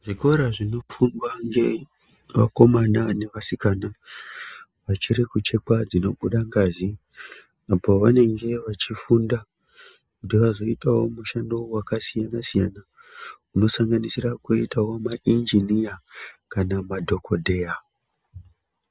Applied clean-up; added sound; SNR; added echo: none; none; none; none.